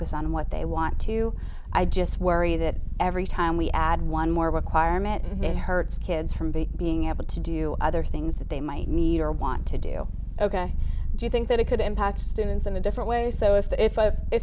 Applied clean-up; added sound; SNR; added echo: none; Purr; 0 dB; none.